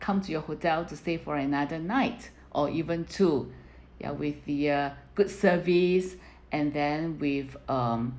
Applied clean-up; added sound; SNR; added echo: none; none; none; none.